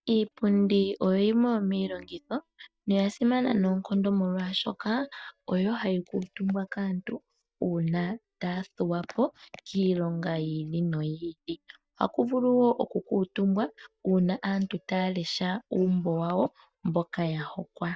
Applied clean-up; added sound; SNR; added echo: neural mask model DeepFilterNet 3.